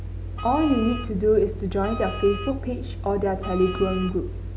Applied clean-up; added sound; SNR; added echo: none; Wind instrument, woodwind instrument; 15 dB; none.